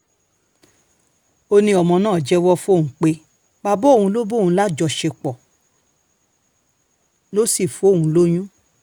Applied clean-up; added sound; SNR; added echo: none; none; none; none.